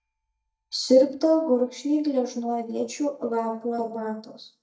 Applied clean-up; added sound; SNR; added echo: neural mask model DeepFilterNet 3.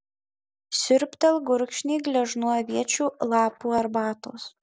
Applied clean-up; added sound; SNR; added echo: none; none; none; none.